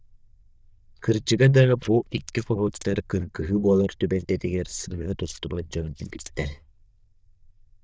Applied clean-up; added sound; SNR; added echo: neural diffusion model UNIVERSE++.